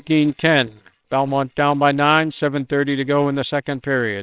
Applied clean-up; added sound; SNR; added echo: neural separator model SepFormer WHAMR!.